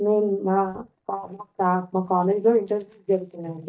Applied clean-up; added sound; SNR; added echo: neural mask model DeepFilterNet 3.